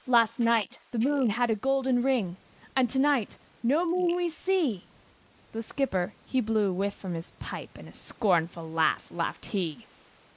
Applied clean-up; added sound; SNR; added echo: neural mask model Resemble Enhance denoiser.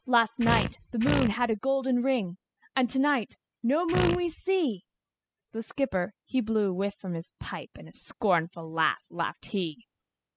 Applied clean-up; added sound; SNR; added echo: classical method spectral subtraction.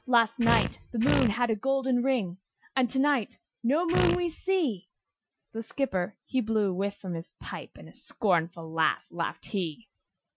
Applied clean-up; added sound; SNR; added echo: classical method Wiener filter.